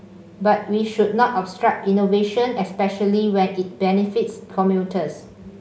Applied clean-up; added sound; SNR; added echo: none; none; none; none.